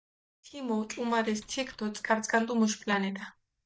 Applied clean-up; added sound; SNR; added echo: neural mask model DeepFilterNet 3.